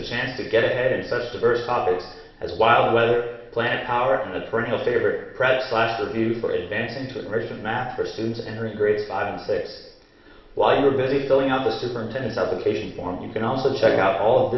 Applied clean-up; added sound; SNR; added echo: none; Wind instrument, woodwind instrument; 5 dB; reverberation time 0.8 s.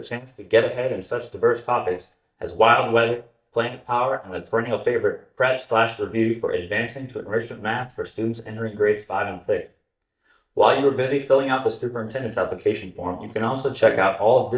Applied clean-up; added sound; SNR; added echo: neural mask model DeepFilterNet 3.